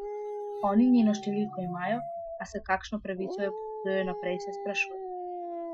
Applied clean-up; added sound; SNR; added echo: classical method Wiener filter.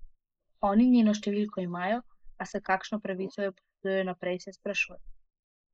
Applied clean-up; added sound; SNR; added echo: neural mask model Resemble Enhance denoiser.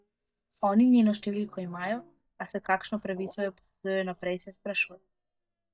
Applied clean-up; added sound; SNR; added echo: neural mask model DeepFilterNet 3.